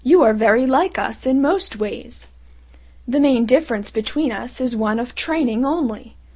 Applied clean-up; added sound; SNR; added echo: none; none; none; none.